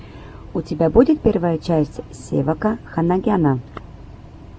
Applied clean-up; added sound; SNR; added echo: none; none; none; none.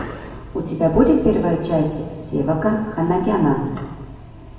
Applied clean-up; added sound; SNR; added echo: none; none; none; reverberation time 1.2 s.